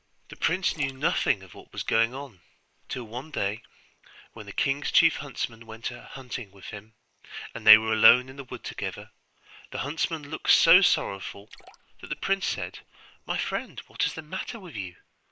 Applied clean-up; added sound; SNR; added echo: neural mask model Resemble Enhance denoiser.